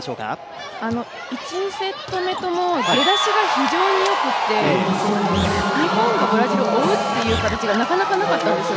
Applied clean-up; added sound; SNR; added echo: none; Animal; 9 dB; none.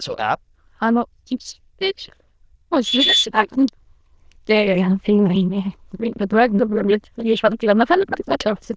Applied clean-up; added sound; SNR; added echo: neural diffusion model UNIVERSE++.